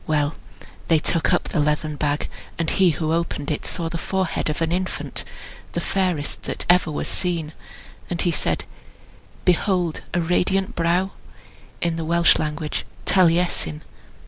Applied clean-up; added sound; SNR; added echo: none; none; none; none.